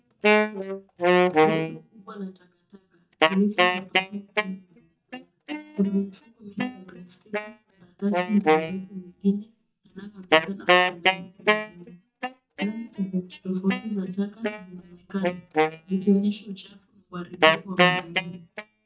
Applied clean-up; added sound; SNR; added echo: neural mask model DeepFilterNet 3.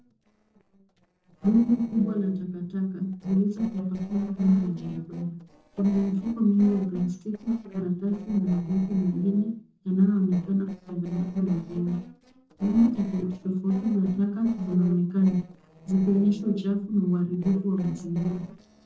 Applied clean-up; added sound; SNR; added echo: neural separator model SepFormer DNS4.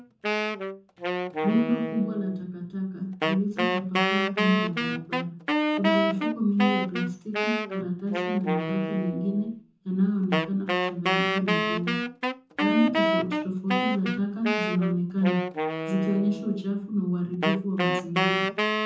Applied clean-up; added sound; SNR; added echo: none; Wind instrument, woodwind instrument; 1 dB; reverberation time 0.5 s.